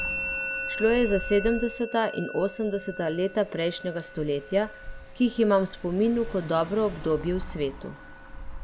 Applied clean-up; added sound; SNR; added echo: none; Engine / Car + Musical instrument; 9 dB; none.